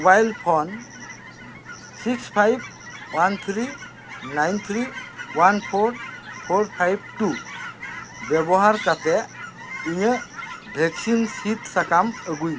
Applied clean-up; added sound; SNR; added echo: none; Chirp, tweet / Fowl; 13 dB; none.